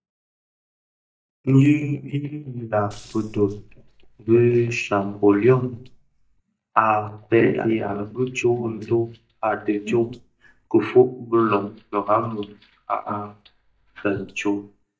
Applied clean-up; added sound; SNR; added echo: neural mask model DeepFilterNet 3.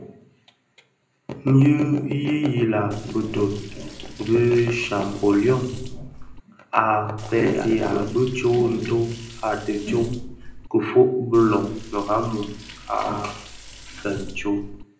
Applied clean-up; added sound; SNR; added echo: none; Liquid; 15 dB; reverberation time 0.5 s.